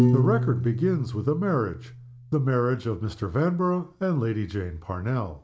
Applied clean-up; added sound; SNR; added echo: none; Piano; 4 dB; none.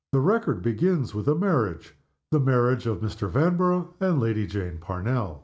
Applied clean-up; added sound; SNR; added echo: none; none; none; none.